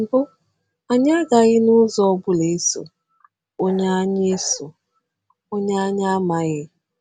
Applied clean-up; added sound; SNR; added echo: none; Bark; 19 dB; none.